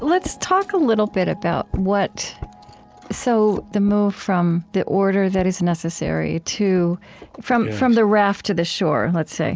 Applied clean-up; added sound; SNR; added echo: none; none; none; none.